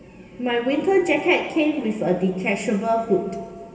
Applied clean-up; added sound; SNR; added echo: none; none; none; reverberation time 2.5 s.